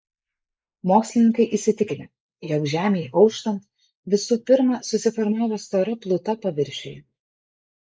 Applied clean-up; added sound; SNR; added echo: neural mask model Resemble Enhance denoiser.